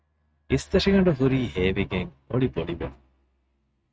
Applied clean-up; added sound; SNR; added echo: neural mask model RNNoise.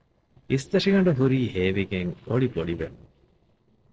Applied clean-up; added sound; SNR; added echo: neural separator model SepFormer DNS4.